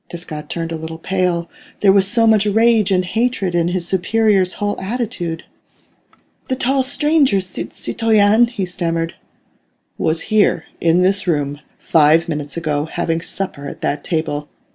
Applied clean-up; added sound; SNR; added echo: none; none; none; none.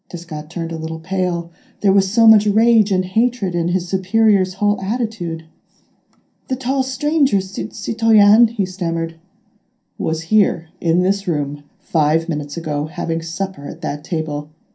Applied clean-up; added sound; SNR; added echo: none; none; none; reverberation time 0.3 s.